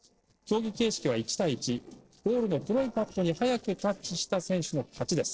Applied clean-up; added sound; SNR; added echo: neural separator model SepFormer DNS4.